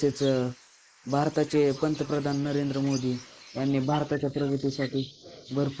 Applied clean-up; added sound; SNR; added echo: neural mask model Resemble Enhance denoiser.